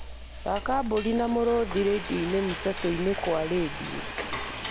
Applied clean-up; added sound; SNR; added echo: none; Frying (food); 7 dB; none.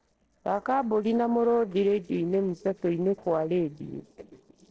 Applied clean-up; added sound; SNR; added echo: neural separator model SepFormer DNS4.